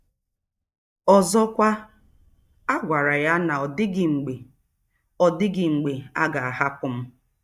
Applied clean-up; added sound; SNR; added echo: neural mask model DeepFilterNet 3.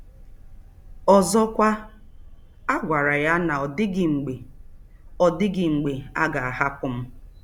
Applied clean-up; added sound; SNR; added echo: none; Boat, Water vehicle; 19 dB; none.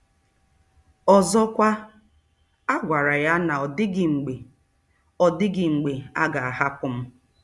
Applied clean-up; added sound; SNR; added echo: none; none; none; none.